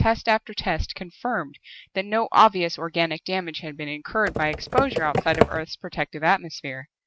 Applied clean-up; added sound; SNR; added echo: neural mask model RNNoise.